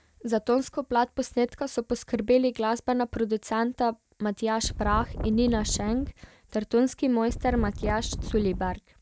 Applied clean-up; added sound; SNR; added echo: none; Wind; 5 dB; none.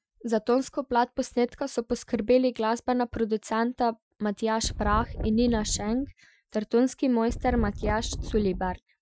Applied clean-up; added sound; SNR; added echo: classical method Wiener filter.